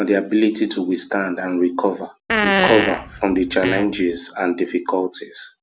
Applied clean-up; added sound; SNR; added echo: none; Fart; 1 dB; none.